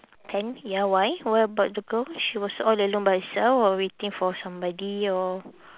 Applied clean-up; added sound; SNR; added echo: none; none; none; none.